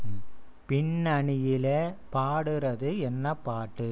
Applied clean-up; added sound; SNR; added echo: none; none; none; none.